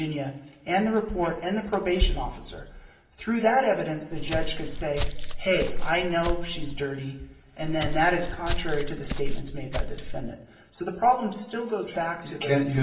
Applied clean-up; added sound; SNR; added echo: none; Walk, footsteps; 0 dB; reverberation time 0.7 s.